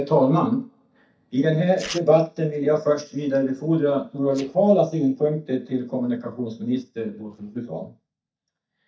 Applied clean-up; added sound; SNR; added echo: neural mask model DeepFilterNet 3.